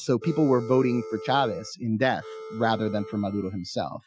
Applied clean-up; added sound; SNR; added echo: classical method Wiener filter.